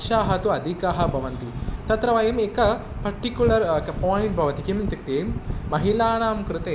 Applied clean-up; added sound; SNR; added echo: none; none; none; none.